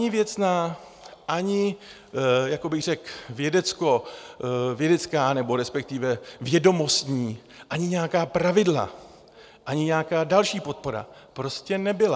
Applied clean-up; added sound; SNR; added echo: none; none; none; none.